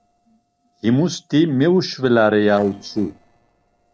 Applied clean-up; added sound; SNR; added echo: neural separator model SepFormer DNS4.